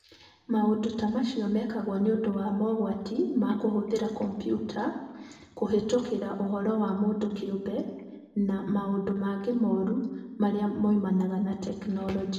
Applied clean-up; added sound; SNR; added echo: none; none; none; reverberation time 1.0 s.